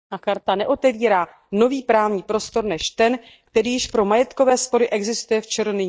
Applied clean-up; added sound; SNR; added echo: neural mask model DeepFilterNet 3.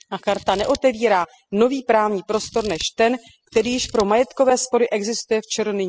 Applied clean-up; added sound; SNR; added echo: classical method spectral subtraction.